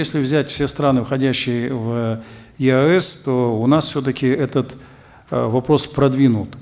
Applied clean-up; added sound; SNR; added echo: none; none; none; none.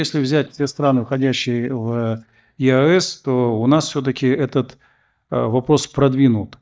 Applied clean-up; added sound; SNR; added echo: neural mask model DeepFilterNet 3.